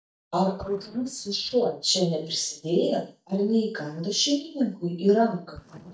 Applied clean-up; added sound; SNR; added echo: neural mask model DeepFilterNet 3.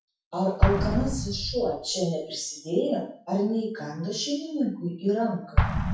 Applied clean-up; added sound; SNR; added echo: classical method WPE with log-MMSE.